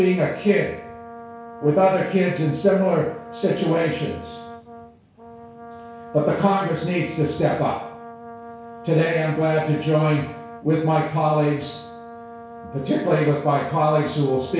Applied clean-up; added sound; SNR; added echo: none; Brass instrument; 16 dB; reverberation time 0.6 s.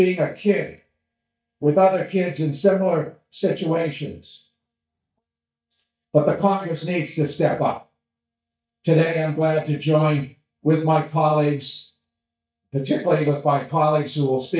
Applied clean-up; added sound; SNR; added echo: neural mask model DeepFilterNet 3.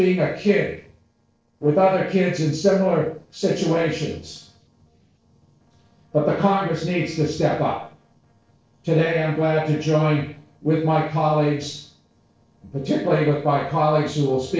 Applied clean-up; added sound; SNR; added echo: neural separator model SepFormer DNS4.